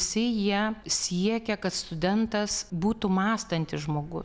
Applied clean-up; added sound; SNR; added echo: none; none; none; none.